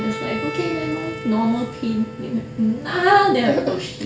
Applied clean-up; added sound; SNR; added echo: none; Bowed string instrument; 13 dB; reverberation time 0.4 s.